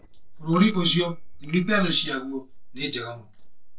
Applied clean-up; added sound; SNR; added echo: neural separator model SepFormer DNS4.